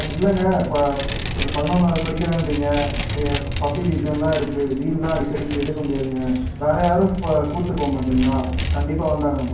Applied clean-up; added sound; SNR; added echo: none; Vehicle; 5 dB; reverberation time 0.9 s.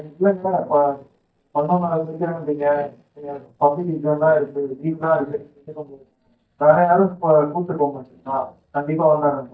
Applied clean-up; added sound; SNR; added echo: neural mask model DeepFilterNet 3.